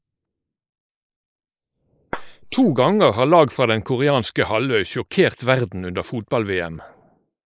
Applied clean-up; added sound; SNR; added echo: neural mask model Resemble Enhance denoiser.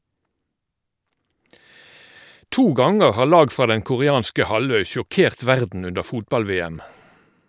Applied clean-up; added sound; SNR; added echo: none; none; none; none.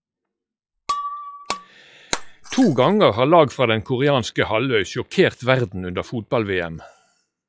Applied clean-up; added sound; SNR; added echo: classical method log-MMSE.